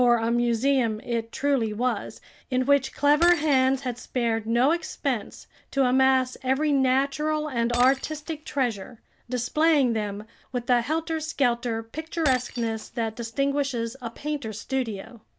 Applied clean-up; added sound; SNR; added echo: none; Shatter; 20 dB; none.